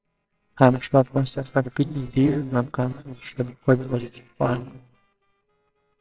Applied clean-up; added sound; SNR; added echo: neural separator model SepFormer WHAMR!.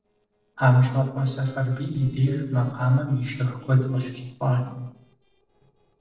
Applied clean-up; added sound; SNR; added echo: neural separator model SepFormer DNS4.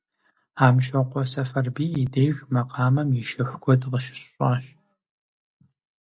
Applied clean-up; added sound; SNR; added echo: none; none; none; none.